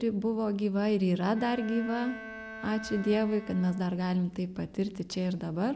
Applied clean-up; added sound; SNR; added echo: none; Bowed string instrument; 15 dB; none.